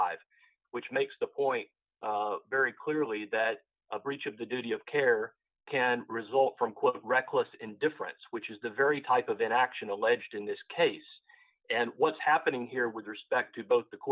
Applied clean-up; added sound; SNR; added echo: none; none; none; none.